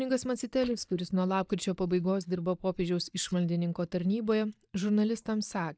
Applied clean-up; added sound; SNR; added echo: neural mask model DeepFilterNet 3.